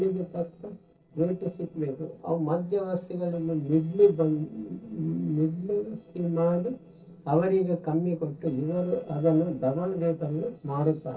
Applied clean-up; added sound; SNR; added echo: neural separator model SepFormer DNS4.